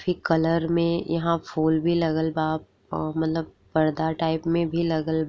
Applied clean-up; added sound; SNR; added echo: none; none; none; none.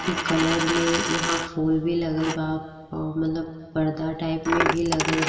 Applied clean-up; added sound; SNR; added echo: none; Coin (dropping); 4 dB; reverberation time 2.3 s.